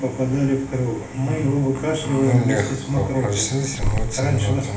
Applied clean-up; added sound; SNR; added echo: none; Growling; 11 dB; reverberation time 1.0 s.